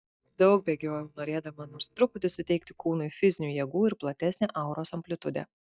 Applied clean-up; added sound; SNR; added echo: neural mask model DeepFilterNet 3.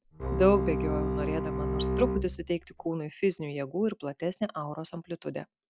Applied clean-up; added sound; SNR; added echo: none; Bowed string instrument; 0 dB; none.